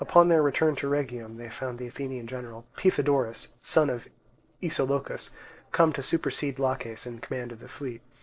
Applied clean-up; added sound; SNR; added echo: neural separator model SepFormer DNS4.